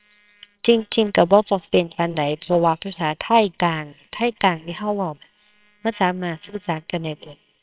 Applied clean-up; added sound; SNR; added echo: neural separator model SepFormer WHAMR!.